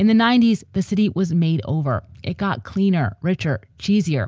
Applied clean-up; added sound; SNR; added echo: none; none; none; none.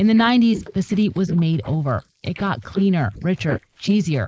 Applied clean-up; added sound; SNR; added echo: neural mask model Resemble Enhance denoiser.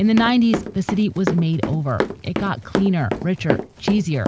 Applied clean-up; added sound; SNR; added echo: none; Run; 6 dB; none.